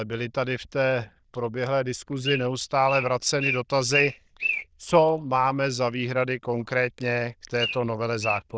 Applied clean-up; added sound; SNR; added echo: neural diffusion model UNIVERSE++.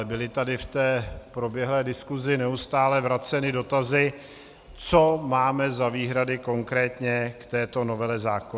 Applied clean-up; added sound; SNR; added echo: none; none; none; none.